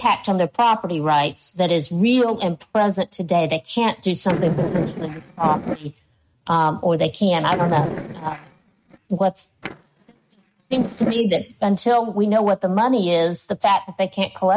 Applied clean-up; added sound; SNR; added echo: neural mask model RNNoise.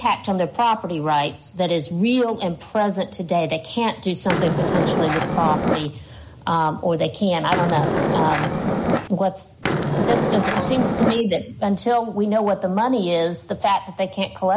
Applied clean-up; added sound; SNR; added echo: none; Skateboard; -1 dB; none.